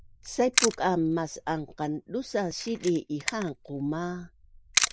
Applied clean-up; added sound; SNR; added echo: neural mask model Resemble Enhance denoiser.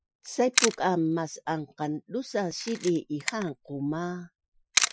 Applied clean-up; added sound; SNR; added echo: classical method Wiener filter.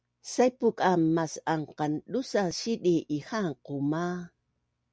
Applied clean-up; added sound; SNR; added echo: none; none; none; none.